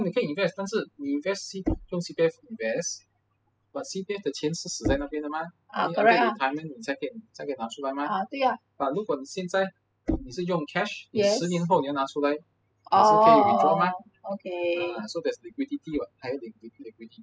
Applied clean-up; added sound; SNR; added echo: classical method spectral subtraction.